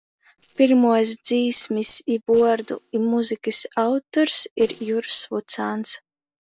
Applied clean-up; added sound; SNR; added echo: neural separator model SepFormer DNS4.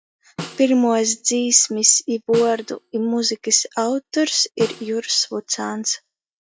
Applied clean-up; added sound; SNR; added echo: classical method log-MMSE.